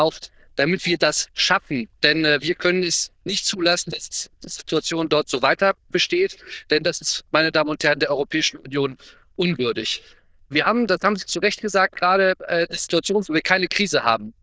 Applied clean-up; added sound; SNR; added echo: neural diffusion model UNIVERSE++.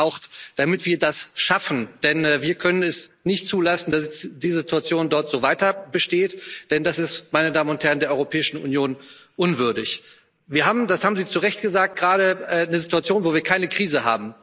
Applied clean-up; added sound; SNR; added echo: neural mask model Resemble Enhance denoiser.